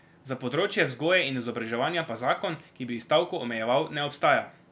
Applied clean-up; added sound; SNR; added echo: none; none; none; none.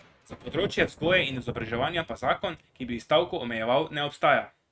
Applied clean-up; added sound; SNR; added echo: neural mask model RNNoise.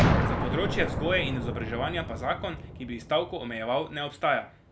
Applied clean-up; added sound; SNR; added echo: none; Boom; 0 dB; none.